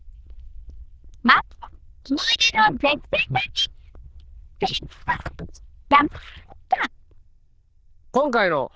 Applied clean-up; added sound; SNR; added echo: neural diffusion model UNIVERSE++.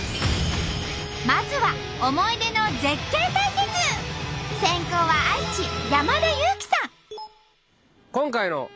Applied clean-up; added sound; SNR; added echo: none; Bowed string instrument; 18 dB; none.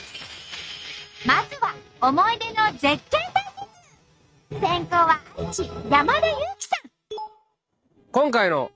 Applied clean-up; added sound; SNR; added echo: neural mask model RNNoise.